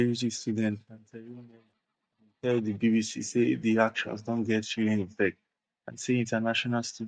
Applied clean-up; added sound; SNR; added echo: neural mask model DeepFilterNet 3.